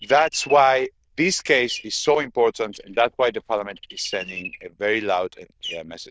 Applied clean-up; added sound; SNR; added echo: neural diffusion model UNIVERSE++.